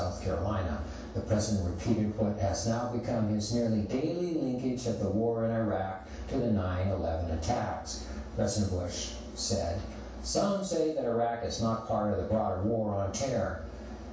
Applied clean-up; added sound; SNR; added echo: none; none; none; reverberation time 0.7 s.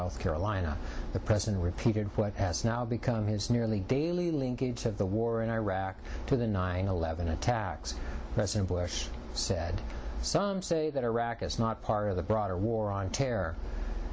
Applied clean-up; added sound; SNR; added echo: none; none; none; none.